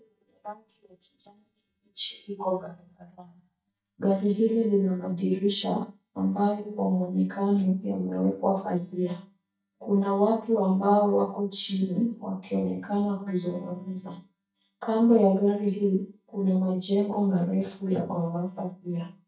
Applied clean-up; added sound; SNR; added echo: neural mask model DeepFilterNet 3.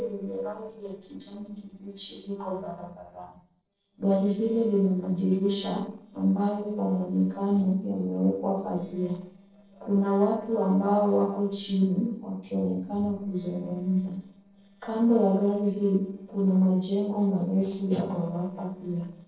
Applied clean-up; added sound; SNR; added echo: neural separator model SepFormer DNS4.